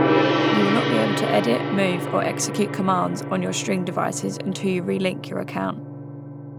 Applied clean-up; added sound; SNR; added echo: none; Gong; 0 dB; none.